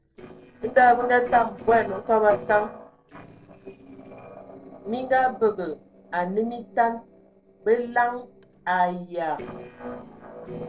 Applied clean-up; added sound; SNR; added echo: neural separator model SepFormer DNS4.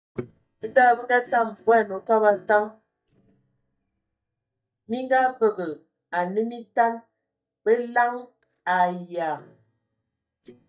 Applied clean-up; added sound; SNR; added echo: neural mask model DeepFilterNet 3.